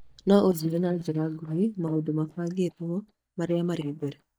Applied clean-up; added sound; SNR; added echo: neural mask model DeepFilterNet 3.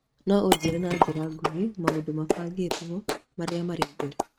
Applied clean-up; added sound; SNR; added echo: neural mask model RNNoise.